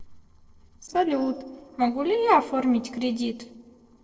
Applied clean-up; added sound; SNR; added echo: neural separator model SepFormer DNS4.